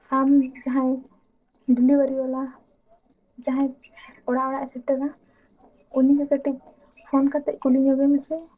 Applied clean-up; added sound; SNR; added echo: neural separator model SepFormer DNS4.